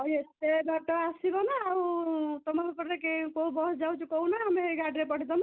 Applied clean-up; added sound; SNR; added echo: none; none; none; none.